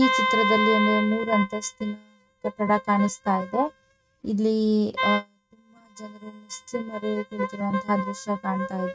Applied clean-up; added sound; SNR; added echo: neural mask model RNNoise.